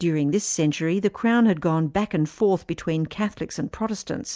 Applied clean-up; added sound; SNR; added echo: none; none; none; none.